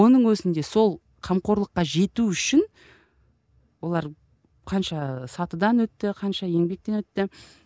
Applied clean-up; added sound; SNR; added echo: none; none; none; none.